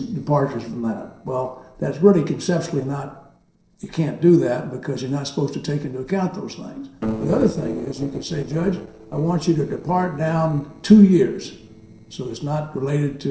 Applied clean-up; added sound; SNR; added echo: neural separator model SepFormer DNS4.